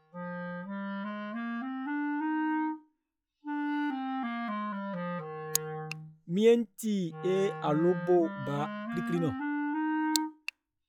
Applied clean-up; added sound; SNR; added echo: classical method log-MMSE.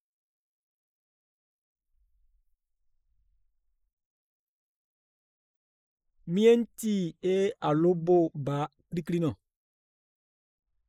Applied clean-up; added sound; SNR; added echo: neural mask model Resemble Enhance denoiser.